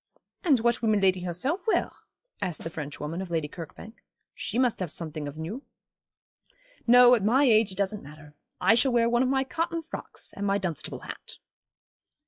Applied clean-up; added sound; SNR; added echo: classical method log-MMSE.